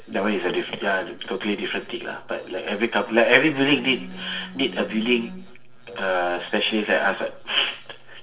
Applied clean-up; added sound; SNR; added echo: neural separator model SepFormer DNS4.